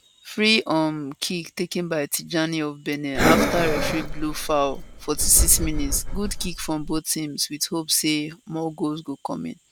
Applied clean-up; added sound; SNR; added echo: none; Breathing; 0 dB; none.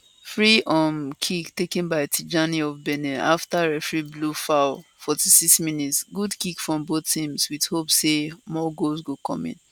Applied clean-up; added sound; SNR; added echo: none; none; none; none.